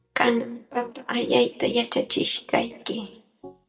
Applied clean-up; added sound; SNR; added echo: neural mask model DeepFilterNet 3.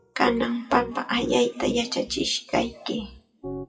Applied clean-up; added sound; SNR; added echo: classical method WPE with log-MMSE.